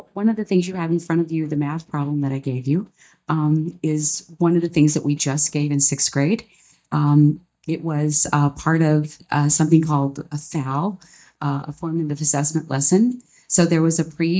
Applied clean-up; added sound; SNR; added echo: neural mask model DeepFilterNet 3.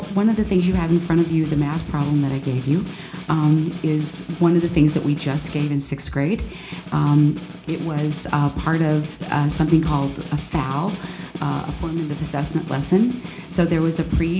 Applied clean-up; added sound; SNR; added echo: none; Snare drum; 14 dB; reverberation time 0.4 s.